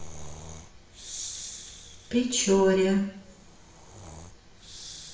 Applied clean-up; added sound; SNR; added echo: none; Breathing; 15 dB; reverberation time 0.6 s.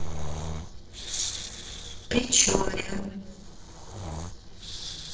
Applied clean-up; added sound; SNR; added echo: neural separator model SepFormer DNS4.